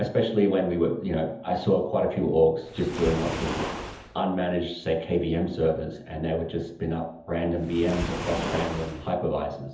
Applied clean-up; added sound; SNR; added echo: none; Waves, surf; 11 dB; reverberation time 0.7 s.